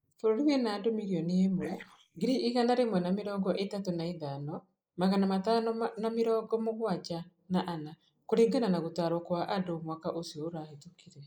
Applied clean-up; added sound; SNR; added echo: neural mask model Resemble Enhance denoiser.